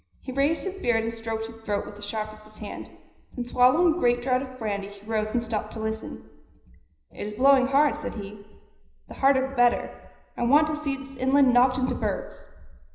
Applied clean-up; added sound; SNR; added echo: none; none; none; reverberation time 0.9 s.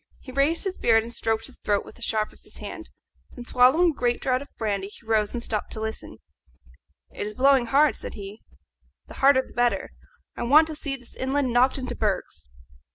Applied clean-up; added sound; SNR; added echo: none; none; none; none.